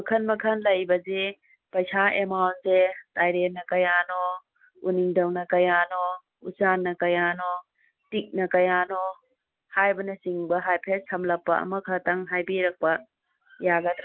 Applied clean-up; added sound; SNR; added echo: none; none; none; none.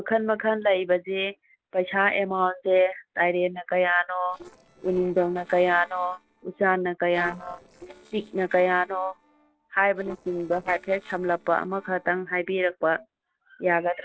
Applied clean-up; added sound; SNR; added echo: neural separator model SepFormer DNS4.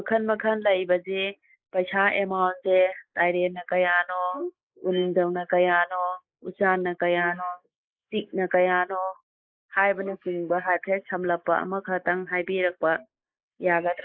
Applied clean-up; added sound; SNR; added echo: neural mask model Resemble Enhance denoiser.